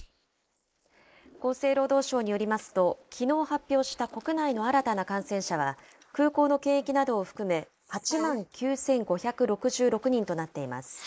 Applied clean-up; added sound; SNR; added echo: neural mask model Resemble Enhance denoiser.